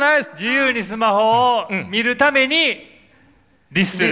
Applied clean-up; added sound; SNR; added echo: none; Wind instrument, woodwind instrument; 20 dB; none.